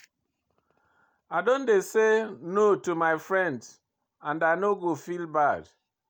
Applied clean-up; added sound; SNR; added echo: none; none; none; none.